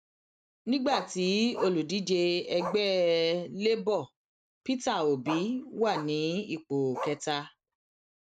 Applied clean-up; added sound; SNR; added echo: neural mask model RNNoise.